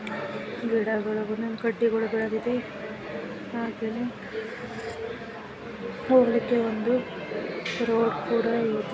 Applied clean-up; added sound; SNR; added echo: none; none; none; none.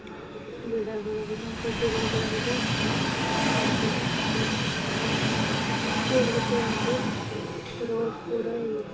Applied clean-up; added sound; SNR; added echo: none; Train; -3 dB; reverberation time 0.2 s.